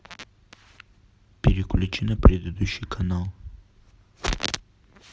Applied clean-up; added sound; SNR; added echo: none; none; none; none.